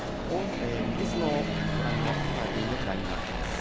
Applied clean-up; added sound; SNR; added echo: none; Accelerating, revving, vroom + Fixed-wing aircraft, airplane; -2 dB; none.